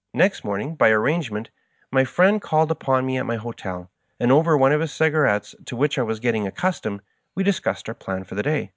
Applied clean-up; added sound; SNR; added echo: none; none; none; none.